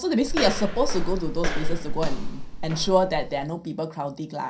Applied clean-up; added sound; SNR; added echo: none; Walk, footsteps; -1 dB; reverberation time 0.3 s.